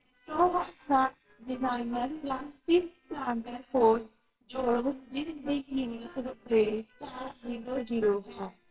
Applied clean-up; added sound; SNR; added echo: neural separator model SepFormer WHAMR!.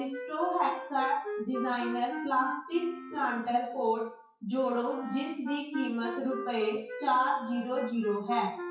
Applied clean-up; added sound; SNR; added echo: classical method WPE with log-MMSE.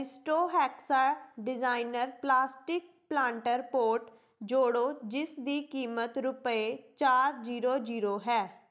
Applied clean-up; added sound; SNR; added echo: none; none; none; none.